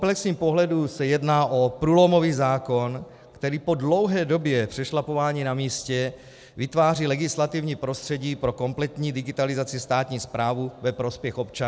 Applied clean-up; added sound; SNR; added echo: none; none; none; none.